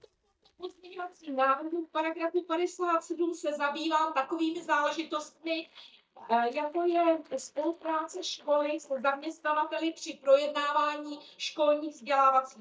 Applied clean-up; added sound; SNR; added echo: neural mask model DeepFilterNet 3.